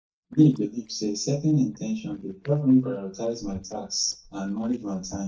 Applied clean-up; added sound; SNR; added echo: neural mask model DeepFilterNet 3.